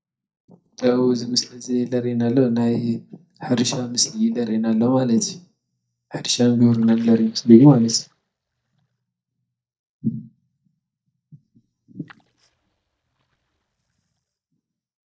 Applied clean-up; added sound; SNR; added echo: neural mask model DeepFilterNet 3.